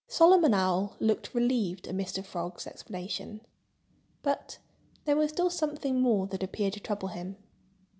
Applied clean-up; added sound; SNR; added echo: none; none; none; none.